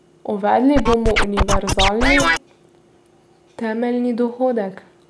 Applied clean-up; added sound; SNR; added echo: none; Scratching (performance technique); -3 dB; none.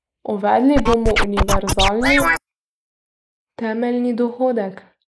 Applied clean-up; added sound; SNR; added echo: neural mask model Resemble Enhance denoiser.